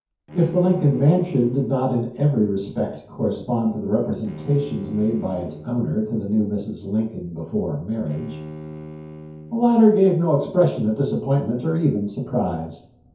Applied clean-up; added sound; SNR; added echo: none; Bowed string instrument; 18 dB; reverberation time 0.6 s.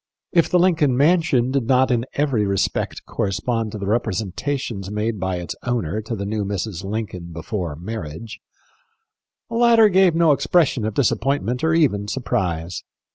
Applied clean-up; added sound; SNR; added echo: none; none; none; none.